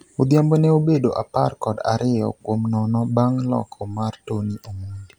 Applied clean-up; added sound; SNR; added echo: none; none; none; none.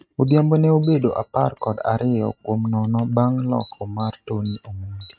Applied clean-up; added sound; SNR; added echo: neural mask model RNNoise.